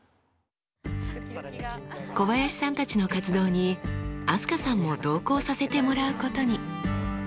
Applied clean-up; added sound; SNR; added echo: none; none; none; none.